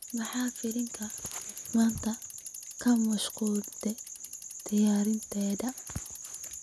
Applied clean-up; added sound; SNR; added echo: none; Bicycle; 13 dB; none.